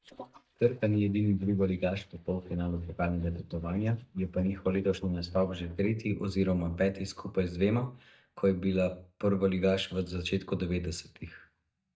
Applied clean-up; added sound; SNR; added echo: neural mask model DeepFilterNet 3.